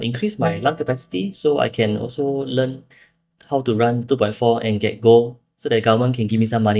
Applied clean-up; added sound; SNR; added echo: neural mask model DeepFilterNet 3.